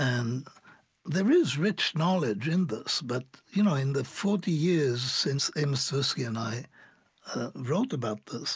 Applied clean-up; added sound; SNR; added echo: none; none; none; none.